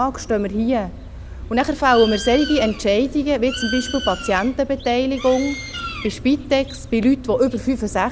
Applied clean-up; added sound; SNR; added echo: none; Bird; 12 dB; none.